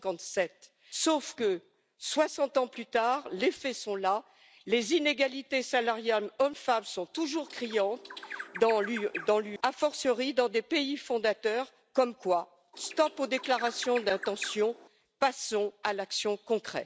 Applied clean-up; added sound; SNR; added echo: none; Bird; 13 dB; none.